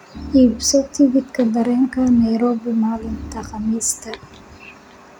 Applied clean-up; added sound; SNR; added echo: none; Organ; 19 dB; none.